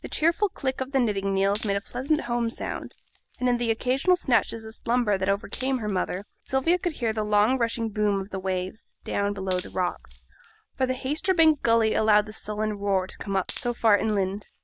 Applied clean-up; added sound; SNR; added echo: none; Wood; 19 dB; none.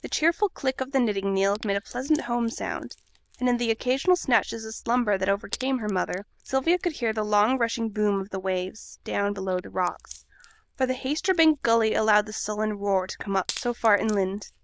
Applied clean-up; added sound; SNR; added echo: neural diffusion model UNIVERSE++.